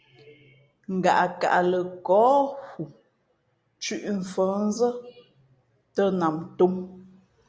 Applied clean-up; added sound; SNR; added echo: none; none; none; none.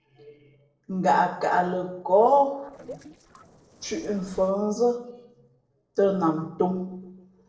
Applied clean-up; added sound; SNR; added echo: neural separator model SepFormer DNS4.